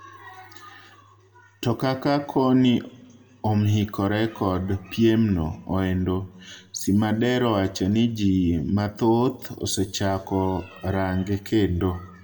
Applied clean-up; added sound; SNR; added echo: none; none; none; reverberation time 0.9 s.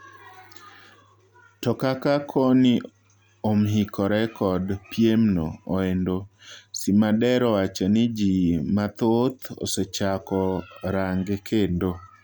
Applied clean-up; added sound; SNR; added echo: none; none; none; none.